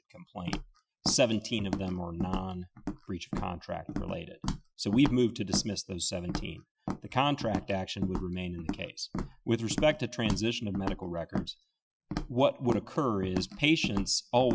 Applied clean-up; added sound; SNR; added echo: classical method Wiener filter.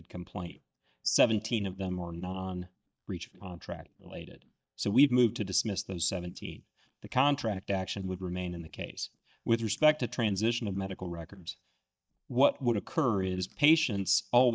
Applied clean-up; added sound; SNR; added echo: neural mask model DeepFilterNet 3.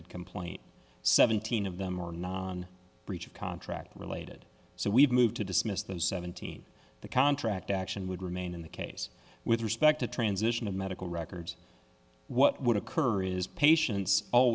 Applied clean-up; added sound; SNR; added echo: none; none; none; none.